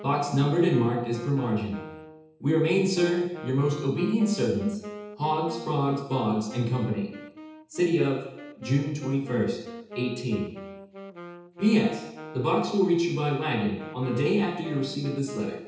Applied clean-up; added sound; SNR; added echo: none; Wind instrument, woodwind instrument; 15 dB; reverberation time 0.8 s.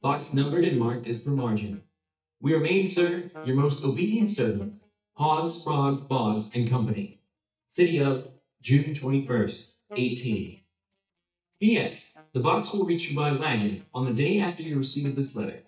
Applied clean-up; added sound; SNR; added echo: neural mask model DeepFilterNet 3.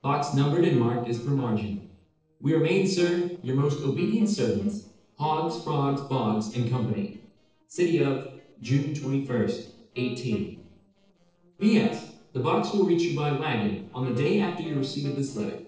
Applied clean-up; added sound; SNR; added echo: neural separator model SepFormer DNS4.